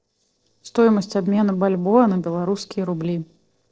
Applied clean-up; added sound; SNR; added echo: neural separator model SepFormer DNS4.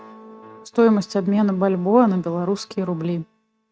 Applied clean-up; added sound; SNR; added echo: neural mask model RNNoise.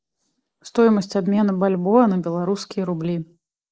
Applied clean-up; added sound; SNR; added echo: neural mask model Resemble Enhance denoiser.